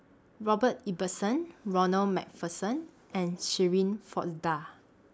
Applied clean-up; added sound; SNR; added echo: none; none; none; none.